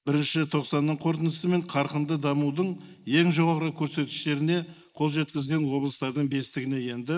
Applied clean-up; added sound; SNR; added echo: neural mask model Resemble Enhance denoiser.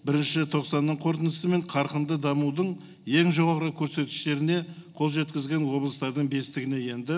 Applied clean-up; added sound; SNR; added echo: none; none; none; none.